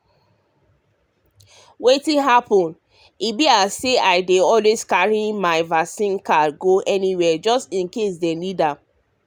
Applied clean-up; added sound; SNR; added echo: none; none; none; none.